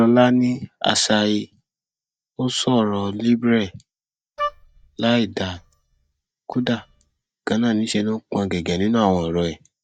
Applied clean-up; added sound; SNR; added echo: neural mask model DeepFilterNet 3.